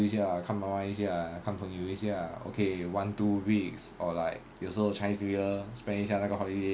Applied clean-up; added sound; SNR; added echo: none; none; none; none.